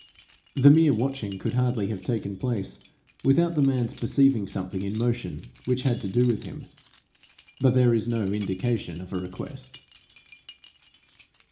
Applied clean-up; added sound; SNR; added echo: none; Keys jangling; 12 dB; reverberation time 0.4 s.